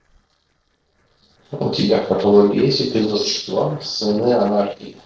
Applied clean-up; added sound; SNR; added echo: neural separator model SepFormer DNS4.